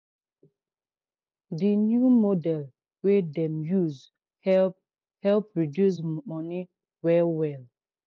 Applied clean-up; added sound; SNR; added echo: none; none; none; none.